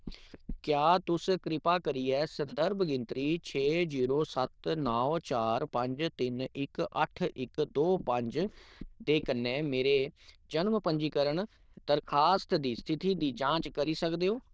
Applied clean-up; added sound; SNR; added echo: neural diffusion model UNIVERSE++.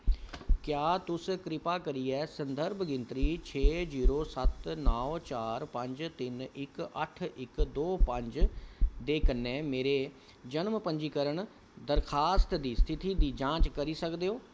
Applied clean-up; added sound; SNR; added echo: none; Knock; -1 dB; none.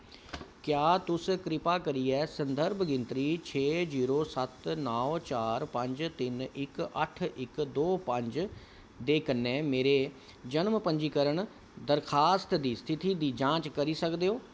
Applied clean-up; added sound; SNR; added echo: none; none; none; none.